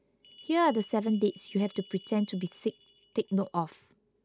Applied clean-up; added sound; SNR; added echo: none; Bell; 19 dB; none.